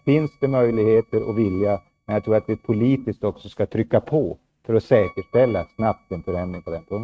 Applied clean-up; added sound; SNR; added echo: neural mask model RNNoise.